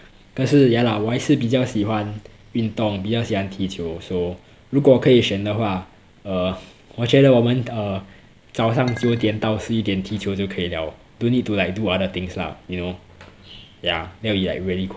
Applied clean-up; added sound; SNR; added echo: none; Chink, clink; 16 dB; none.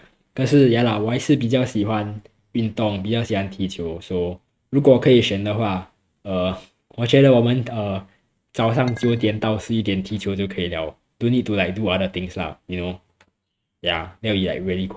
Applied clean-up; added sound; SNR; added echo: neural mask model RNNoise.